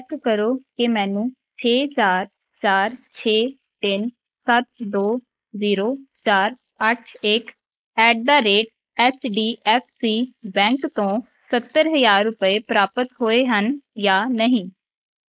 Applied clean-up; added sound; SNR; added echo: neural mask model Resemble Enhance denoiser.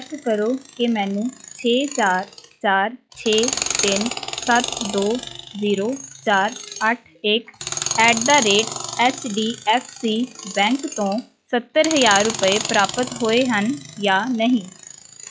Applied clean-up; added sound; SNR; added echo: classical method log-MMSE.